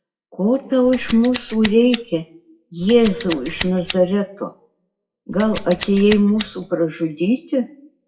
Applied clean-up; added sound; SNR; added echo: classical method WPE with log-MMSE.